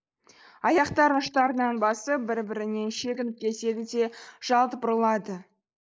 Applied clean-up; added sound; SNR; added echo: neural mask model Resemble Enhance denoiser.